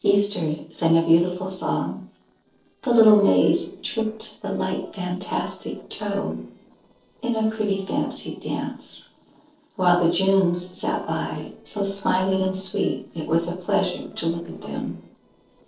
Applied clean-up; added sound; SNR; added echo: neural separator model SepFormer DNS4.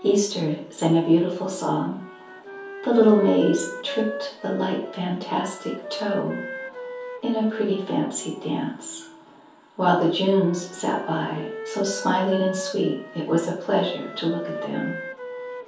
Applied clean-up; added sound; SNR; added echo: none; Wind instrument, woodwind instrument; 12 dB; reverberation time 0.6 s.